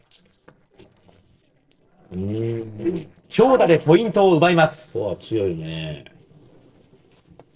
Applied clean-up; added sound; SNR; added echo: neural separator model SepFormer DNS4.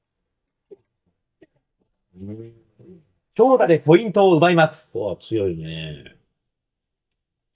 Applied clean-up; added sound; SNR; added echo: neural mask model DeepFilterNet 3.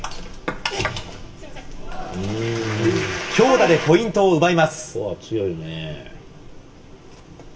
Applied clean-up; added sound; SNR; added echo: none; Cricket / Motor vehicle (road); 16 dB; reverberation time 0.2 s.